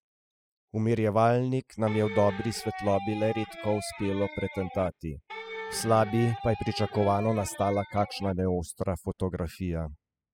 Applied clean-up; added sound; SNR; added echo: classical method spectral subtraction.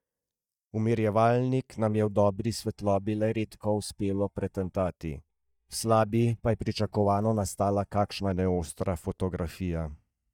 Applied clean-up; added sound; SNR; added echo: neural mask model DeepFilterNet 3.